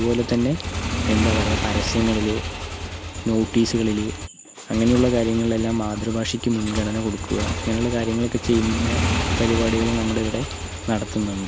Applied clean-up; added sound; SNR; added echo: none; Motorcycle / Engine; 4 dB; none.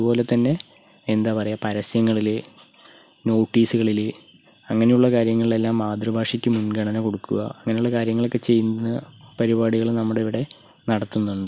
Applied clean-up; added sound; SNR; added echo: none; none; none; none.